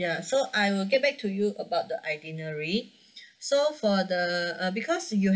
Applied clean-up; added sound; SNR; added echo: none; none; none; none.